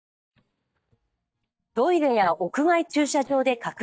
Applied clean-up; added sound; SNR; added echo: neural mask model DeepFilterNet 3.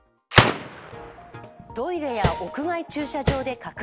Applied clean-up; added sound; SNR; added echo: none; Tap + Gunshot, gunfire; -4 dB; none.